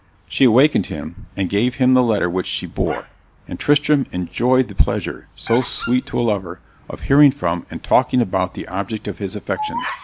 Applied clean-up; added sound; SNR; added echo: none; Bird vocalization, bird call, bird song; 17 dB; none.